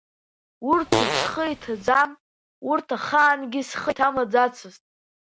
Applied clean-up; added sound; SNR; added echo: none; Fart; 2 dB; none.